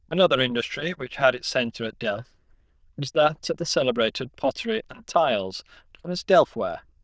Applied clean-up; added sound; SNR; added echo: neural diffusion model UNIVERSE++.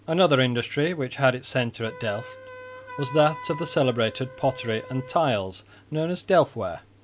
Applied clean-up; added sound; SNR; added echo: none; Wind instrument, woodwind instrument; 18 dB; none.